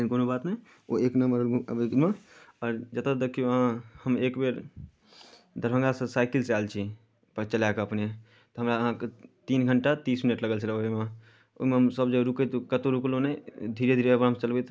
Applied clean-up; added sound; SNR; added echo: none; none; none; none.